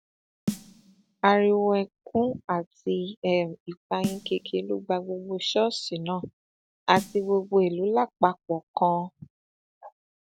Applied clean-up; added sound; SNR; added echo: none; Snare drum; 12 dB; none.